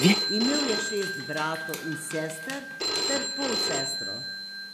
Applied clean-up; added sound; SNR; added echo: none; Telephone + Dog; -4 dB; none.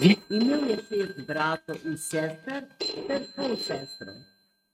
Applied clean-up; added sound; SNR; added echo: neural mask model RNNoise.